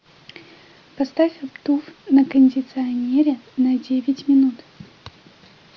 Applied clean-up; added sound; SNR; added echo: none; none; none; none.